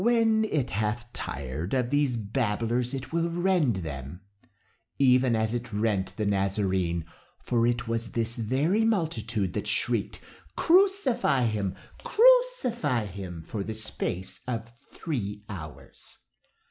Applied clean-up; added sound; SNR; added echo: none; none; none; none.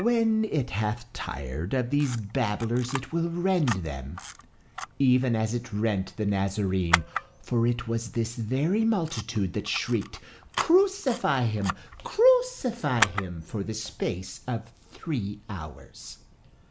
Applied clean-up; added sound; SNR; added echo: none; Camera; 11 dB; none.